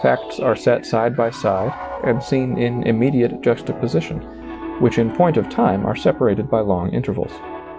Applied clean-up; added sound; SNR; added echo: none; Piano; 12 dB; none.